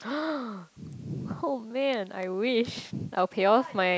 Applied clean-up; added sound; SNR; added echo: none; none; none; none.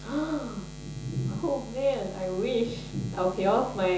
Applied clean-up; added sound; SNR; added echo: none; Buzz; 13 dB; reverberation time 0.6 s.